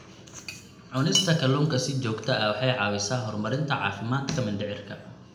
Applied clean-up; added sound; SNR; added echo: none; none; none; reverberation time 0.7 s.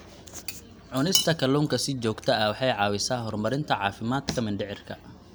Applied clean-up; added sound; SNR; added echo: none; none; none; none.